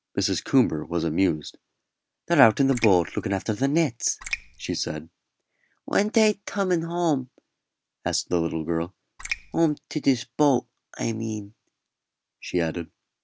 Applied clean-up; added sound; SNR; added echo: none; Raindrop; 10 dB; none.